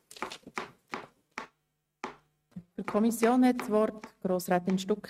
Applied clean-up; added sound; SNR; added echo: neural mask model RNNoise.